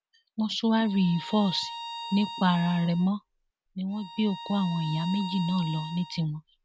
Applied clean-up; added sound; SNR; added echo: none; Bowed string instrument; 12 dB; none.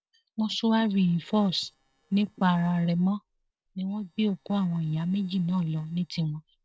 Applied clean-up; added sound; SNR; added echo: neural separator model SepFormer DNS4.